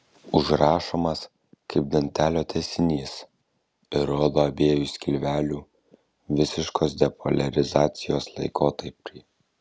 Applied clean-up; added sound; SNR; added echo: none; none; none; none.